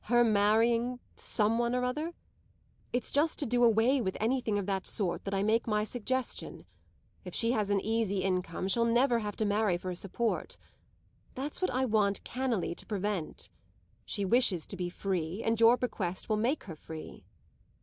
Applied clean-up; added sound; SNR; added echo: none; none; none; none.